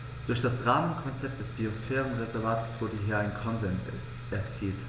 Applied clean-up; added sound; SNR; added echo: none; none; none; none.